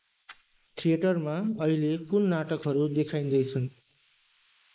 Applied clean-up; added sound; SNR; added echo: neural mask model Resemble Enhance denoiser.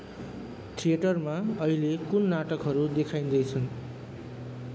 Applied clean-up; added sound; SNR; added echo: none; none; none; none.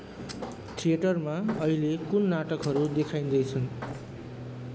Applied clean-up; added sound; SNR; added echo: none; Thump, thud; 16 dB; none.